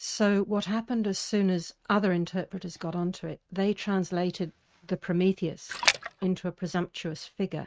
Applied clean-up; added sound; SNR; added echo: neural mask model RNNoise.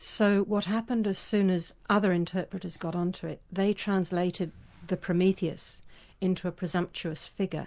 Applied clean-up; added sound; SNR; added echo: none; none; none; none.